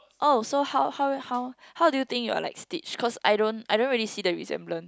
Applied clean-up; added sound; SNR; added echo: none; none; none; none.